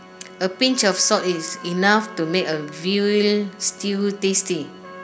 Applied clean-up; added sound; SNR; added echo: none; Trumpet + Organ; 18 dB; none.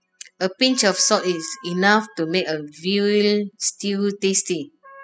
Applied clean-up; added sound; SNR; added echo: classical method spectral subtraction.